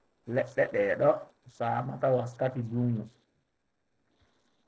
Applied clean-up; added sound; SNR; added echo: neural separator model SepFormer DNS4.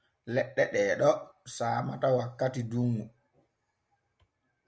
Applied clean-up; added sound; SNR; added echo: none; none; none; none.